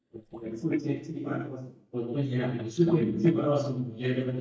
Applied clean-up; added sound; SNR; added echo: neural mask model DeepFilterNet 3.